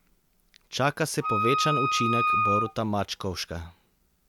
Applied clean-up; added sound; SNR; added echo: none; Wind instrument, woodwind instrument; -3 dB; none.